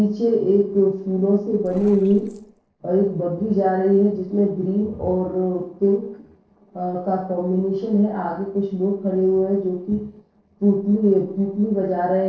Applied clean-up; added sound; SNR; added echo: neural separator model SepFormer DNS4.